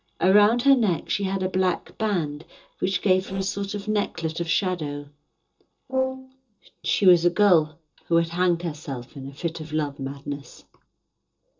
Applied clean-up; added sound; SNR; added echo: neural separator model SepFormer DNS4.